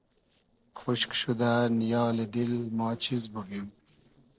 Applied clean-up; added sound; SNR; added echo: neural separator model SepFormer DNS4.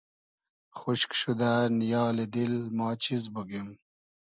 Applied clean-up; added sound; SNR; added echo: none; none; none; none.